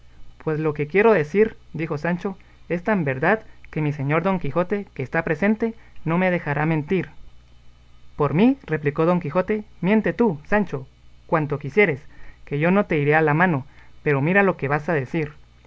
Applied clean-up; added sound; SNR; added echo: none; none; none; none.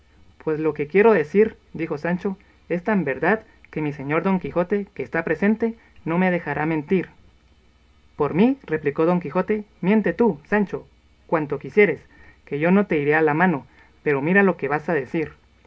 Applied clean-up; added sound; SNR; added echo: none; none; none; reverberation time 0.3 s.